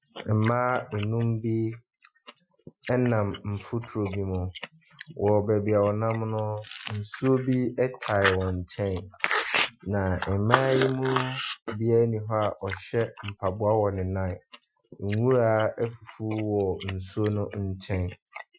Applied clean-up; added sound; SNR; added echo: classical method Wiener filter.